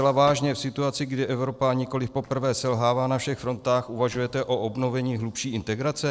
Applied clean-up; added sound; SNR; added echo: neural separator model SepFormer DNS4.